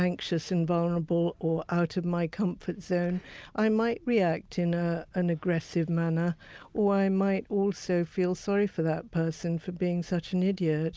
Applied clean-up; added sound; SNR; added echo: none; none; none; none.